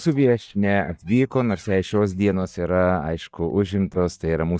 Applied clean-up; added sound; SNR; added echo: neural mask model DeepFilterNet 3.